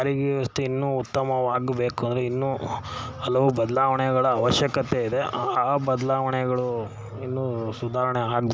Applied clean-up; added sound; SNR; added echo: none; none; none; none.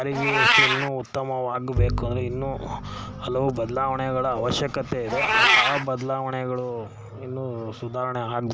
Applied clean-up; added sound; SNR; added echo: none; Bowed string instrument + Meow; -1 dB; none.